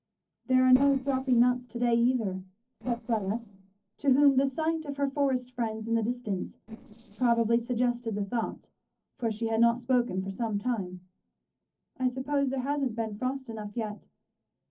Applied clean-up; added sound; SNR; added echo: neural separator model SepFormer DNS4.